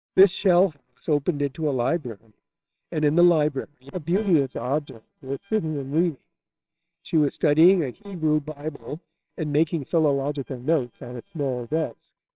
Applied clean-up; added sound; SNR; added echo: neural separator model SepFormer WHAMR!.